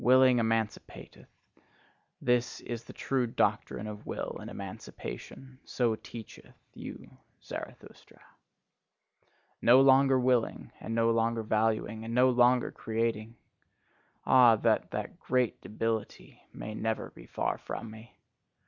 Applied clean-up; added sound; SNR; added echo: none; none; none; none.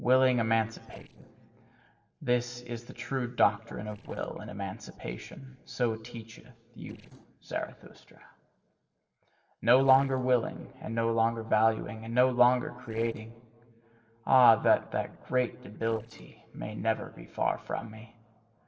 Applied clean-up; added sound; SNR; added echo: neural separator model SepFormer DNS4.